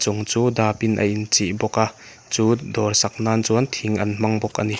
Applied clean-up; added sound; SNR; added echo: none; none; none; none.